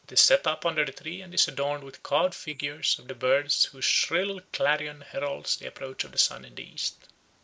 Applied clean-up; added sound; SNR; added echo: neural mask model Resemble Enhance denoiser.